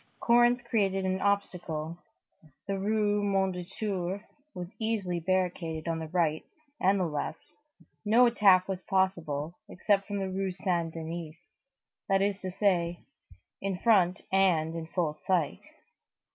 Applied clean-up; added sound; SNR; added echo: none; none; none; none.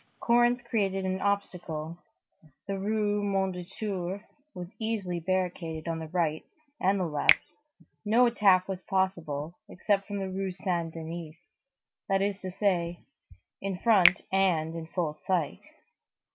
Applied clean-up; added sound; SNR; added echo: none; Finger snapping; 5 dB; none.